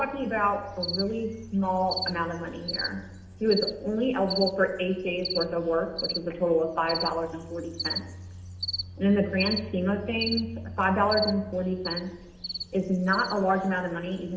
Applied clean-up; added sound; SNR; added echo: none; Cricket; 9 dB; reverberation time 0.8 s.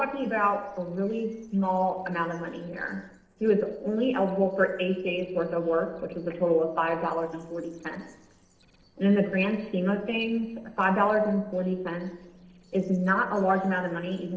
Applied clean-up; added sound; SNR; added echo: neural separator model SepFormer DNS4.